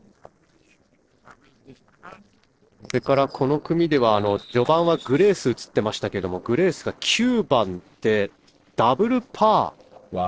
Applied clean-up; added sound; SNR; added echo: neural separator model SepFormer DNS4.